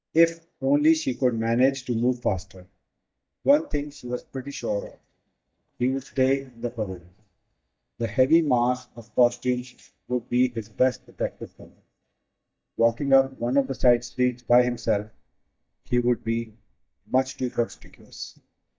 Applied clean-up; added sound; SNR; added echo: neural mask model DeepFilterNet 3.